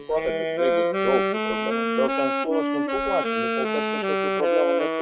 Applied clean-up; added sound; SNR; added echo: classical method log-MMSE.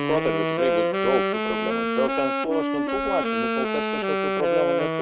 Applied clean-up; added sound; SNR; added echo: none; Wind instrument, woodwind instrument; -4 dB; none.